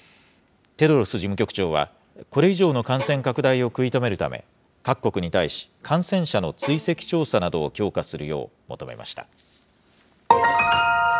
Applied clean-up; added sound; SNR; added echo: none; Bowed string instrument; 16 dB; none.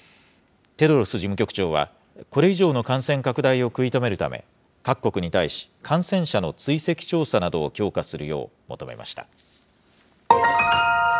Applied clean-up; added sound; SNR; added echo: none; none; none; none.